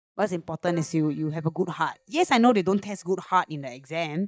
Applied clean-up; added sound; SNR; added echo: neural mask model DeepFilterNet 3.